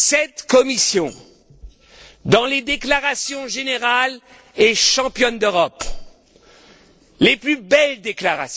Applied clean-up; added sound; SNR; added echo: neural separator model SepFormer DNS4.